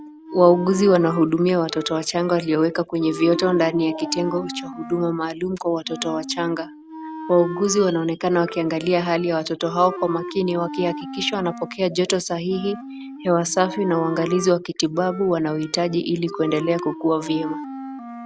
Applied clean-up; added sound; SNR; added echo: none; Wind instrument, woodwind instrument; 12 dB; none.